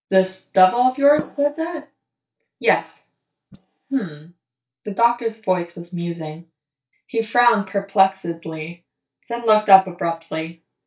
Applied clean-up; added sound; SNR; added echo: neural mask model DeepFilterNet 3.